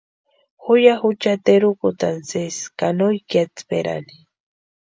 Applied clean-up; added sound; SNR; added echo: none; none; none; none.